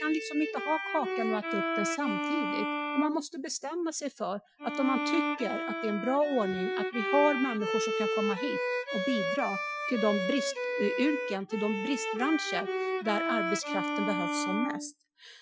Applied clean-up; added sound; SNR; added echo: classical method Wiener filter.